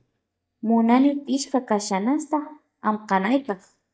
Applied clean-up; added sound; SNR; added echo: neural mask model DeepFilterNet 3.